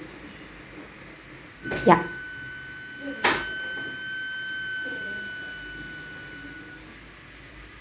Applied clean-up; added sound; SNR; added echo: none; Wind instrument, woodwind instrument; 6 dB; none.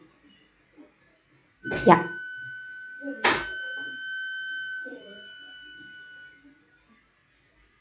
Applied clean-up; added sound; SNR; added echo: classical method log-MMSE.